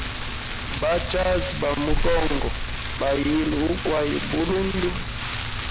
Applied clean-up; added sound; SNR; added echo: none; Rain; 2 dB; none.